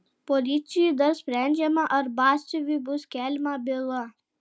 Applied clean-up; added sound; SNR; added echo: none; none; none; none.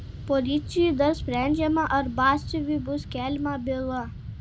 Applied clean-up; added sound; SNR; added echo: none; Fixed-wing aircraft, airplane; 10 dB; none.